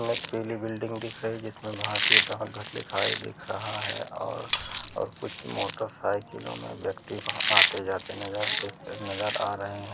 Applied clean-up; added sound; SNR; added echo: none; Chewing, mastication + Cutlery, silverware; -1 dB; none.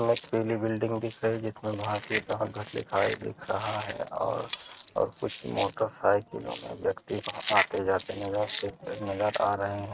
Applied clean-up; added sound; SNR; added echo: neural mask model RNNoise.